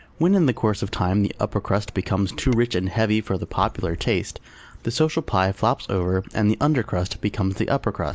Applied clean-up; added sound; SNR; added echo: none; Bird vocalization, bird call, bird song; 16 dB; none.